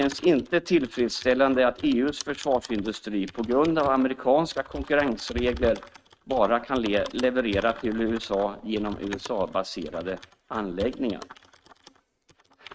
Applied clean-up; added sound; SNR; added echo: neural mask model RNNoise.